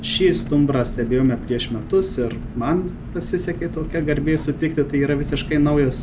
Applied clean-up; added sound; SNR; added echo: none; Engine; 9 dB; none.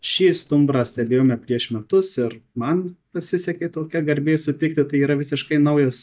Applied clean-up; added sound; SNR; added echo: neural mask model DeepFilterNet 3.